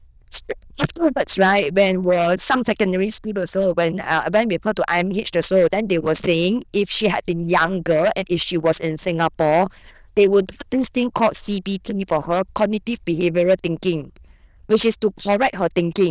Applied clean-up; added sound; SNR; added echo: neural diffusion model UNIVERSE++.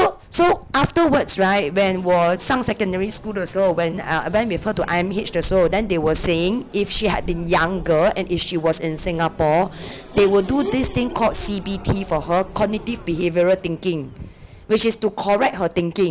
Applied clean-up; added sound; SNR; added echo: none; Race car, auto racing / Accelerating, revving, vroom; 15 dB; none.